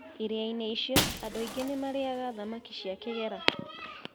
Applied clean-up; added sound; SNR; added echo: none; Shatter; 4 dB; none.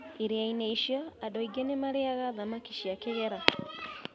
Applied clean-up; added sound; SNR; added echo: none; none; none; none.